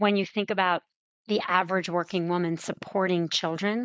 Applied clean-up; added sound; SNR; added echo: neural mask model Resemble Enhance denoiser.